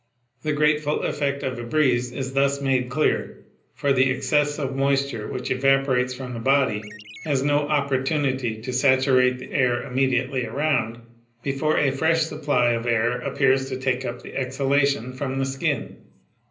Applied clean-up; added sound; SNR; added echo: none; Chirp, tweet; 16 dB; reverberation time 0.5 s.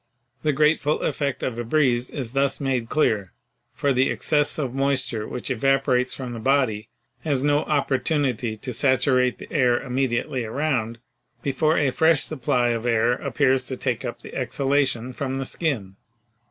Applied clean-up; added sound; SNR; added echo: none; none; none; none.